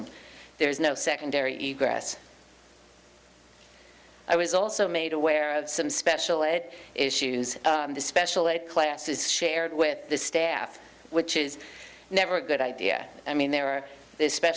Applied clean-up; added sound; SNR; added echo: none; none; none; none.